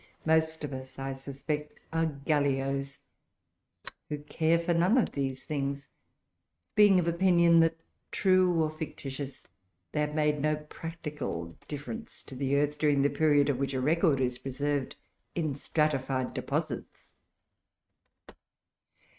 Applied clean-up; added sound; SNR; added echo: neural mask model RNNoise.